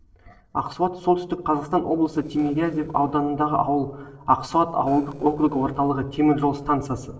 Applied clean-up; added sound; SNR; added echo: neural separator model SepFormer DNS4.